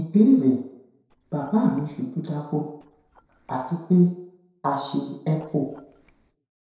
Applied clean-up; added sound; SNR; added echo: neural separator model SepFormer DNS4.